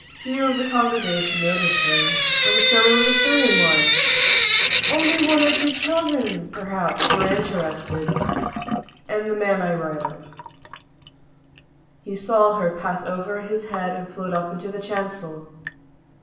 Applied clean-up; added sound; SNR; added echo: none; Drip / Sink (filling or washing); -4 dB; reverberation time 0.8 s.